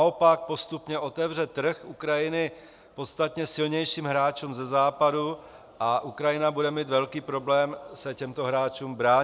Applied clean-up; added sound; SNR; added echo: none; none; none; none.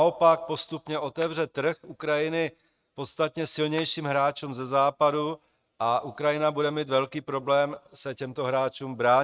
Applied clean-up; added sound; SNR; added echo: neural mask model RNNoise.